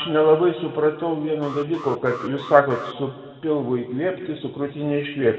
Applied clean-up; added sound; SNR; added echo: none; Alarm; 15 dB; reverberation time 1.5 s.